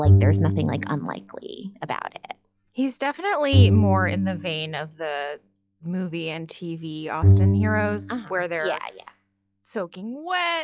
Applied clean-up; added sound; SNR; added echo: classical method log-MMSE.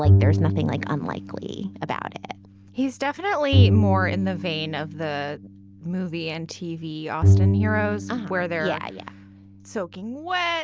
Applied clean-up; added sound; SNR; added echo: none; Bowed string instrument; -3 dB; none.